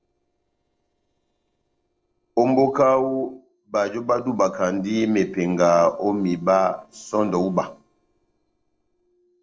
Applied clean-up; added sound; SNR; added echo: neural separator model SepFormer DNS4.